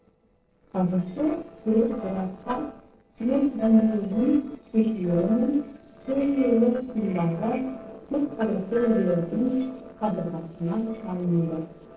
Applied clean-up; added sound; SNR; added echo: neural separator model SepFormer DNS4.